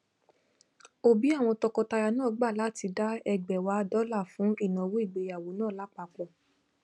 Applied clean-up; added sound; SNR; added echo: none; none; none; none.